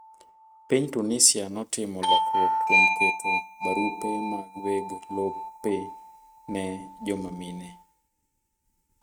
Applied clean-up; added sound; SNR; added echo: neural mask model RNNoise.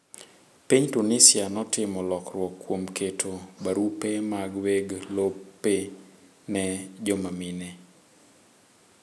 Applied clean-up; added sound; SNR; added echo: none; none; none; none.